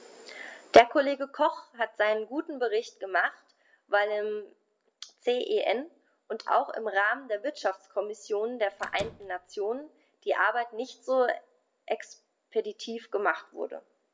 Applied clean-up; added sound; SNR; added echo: none; Slam; 18 dB; none.